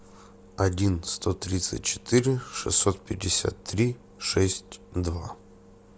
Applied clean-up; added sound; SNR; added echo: none; none; none; none.